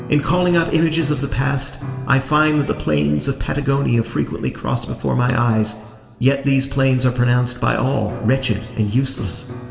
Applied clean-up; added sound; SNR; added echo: none; Piano; 17 dB; reverberation time 1.7 s.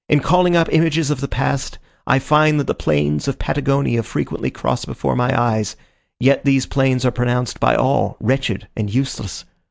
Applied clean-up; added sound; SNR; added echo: none; none; none; none.